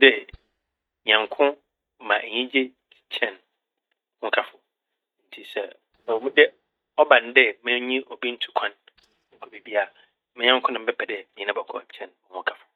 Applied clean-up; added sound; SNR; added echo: neural mask model DeepFilterNet 3.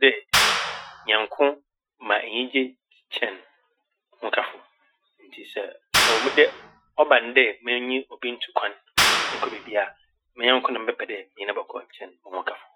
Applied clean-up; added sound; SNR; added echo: classical method Wiener filter.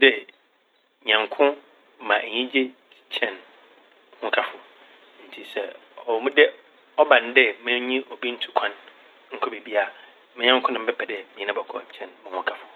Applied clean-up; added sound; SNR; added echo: none; none; none; none.